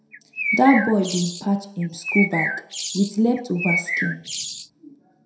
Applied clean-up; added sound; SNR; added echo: none; Bird; 4 dB; reverberation time 0.6 s.